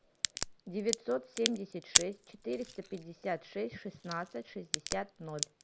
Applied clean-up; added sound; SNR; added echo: none; Crack; -1 dB; none.